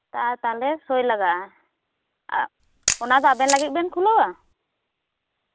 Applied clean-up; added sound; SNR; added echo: none; Camera; 7 dB; none.